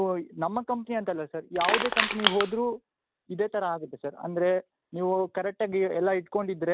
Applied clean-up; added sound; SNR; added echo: none; Crushing; -2 dB; none.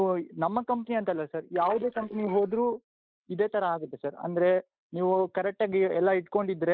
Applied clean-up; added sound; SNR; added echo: neural mask model Resemble Enhance denoiser.